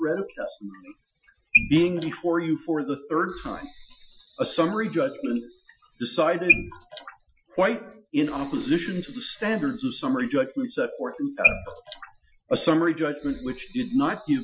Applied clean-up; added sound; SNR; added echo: classical method Wiener filter.